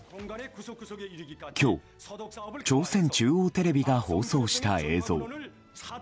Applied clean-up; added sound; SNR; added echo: none; none; none; none.